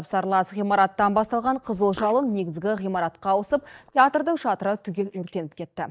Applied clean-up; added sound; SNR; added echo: neural mask model DeepFilterNet 3.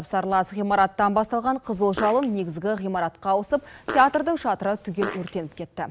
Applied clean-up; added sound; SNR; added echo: none; Fart; 13 dB; none.